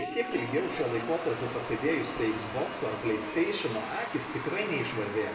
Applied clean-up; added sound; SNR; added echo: none; Applause / Crowd / Cheering; 8 dB; reverberation time 1.1 s.